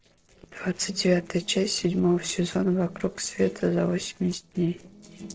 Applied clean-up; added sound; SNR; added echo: neural separator model SepFormer DNS4.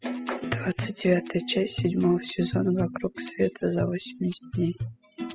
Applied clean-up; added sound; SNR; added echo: classical method spectral subtraction.